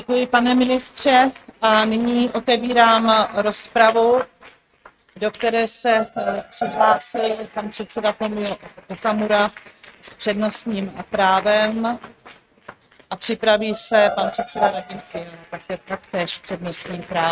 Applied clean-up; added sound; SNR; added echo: neural mask model RNNoise.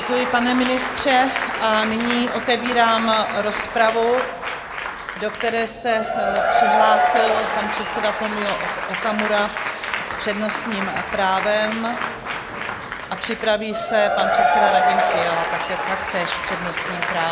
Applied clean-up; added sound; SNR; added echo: none; Applause / Crowd / Cheering; 1 dB; none.